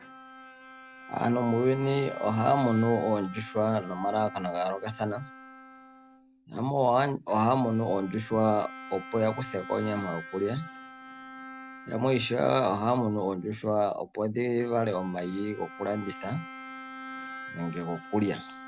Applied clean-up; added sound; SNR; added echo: none; Bowed string instrument; 16 dB; none.